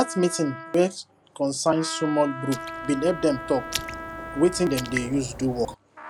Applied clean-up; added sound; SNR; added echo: none; Raindrop + Trumpet; 10 dB; none.